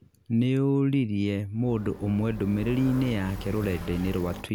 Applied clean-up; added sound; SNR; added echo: none; Motorcycle; 13 dB; none.